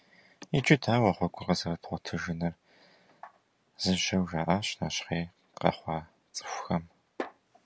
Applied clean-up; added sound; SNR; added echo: none; none; none; none.